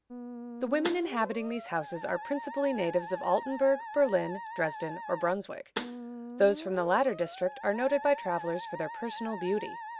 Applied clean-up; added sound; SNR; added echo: none; Musical instrument + Snare drum; 10 dB; none.